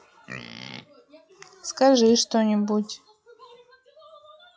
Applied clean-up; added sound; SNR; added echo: classical method log-MMSE.